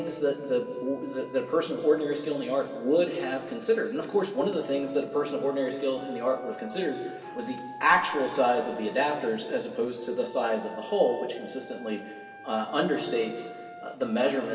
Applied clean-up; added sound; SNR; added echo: none; Wind instrument, woodwind instrument; 17 dB; reverberation time 2.3 s.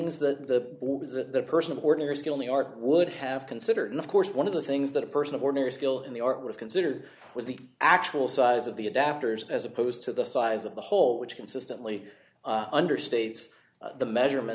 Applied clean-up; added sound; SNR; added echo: none; none; none; none.